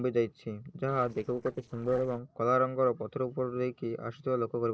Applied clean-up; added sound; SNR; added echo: neural separator model SepFormer DNS4.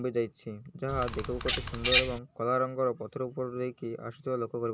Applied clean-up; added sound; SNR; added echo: none; Bird vocalization, bird call, bird song; -2 dB; none.